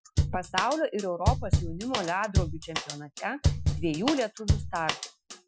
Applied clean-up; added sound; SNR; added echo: classical method Wiener filter.